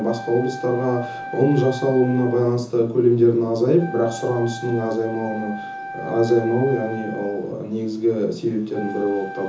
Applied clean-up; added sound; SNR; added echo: none; Wind instrument, woodwind instrument; 13 dB; reverberation time 0.6 s.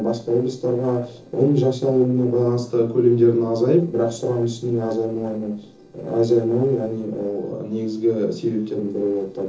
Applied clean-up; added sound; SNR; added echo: neural separator model SepFormer DNS4.